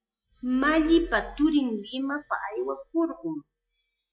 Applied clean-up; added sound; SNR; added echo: classical method log-MMSE.